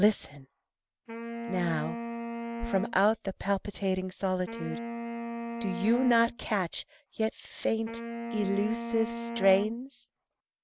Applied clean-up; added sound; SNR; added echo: none; Wind instrument, woodwind instrument; 8 dB; none.